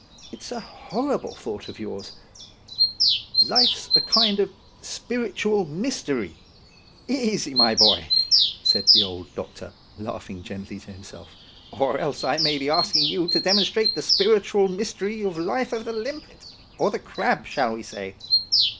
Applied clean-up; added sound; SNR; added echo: none; Bird vocalization, bird call, bird song; -1 dB; none.